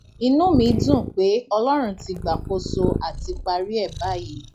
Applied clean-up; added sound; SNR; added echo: classical method log-MMSE.